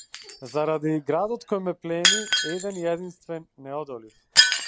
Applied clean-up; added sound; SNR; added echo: none; Shatter; -2 dB; none.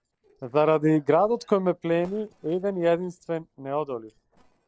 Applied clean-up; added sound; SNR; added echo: neural separator model SepFormer DNS4.